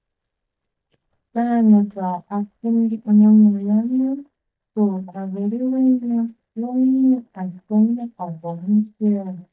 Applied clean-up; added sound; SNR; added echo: neural mask model DeepFilterNet 3.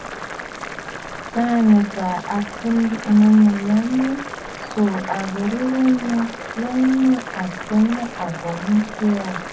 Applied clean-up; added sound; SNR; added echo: none; Boiling; 12 dB; reverberation time 0.4 s.